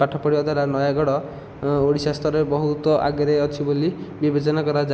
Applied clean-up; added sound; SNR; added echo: none; none; none; none.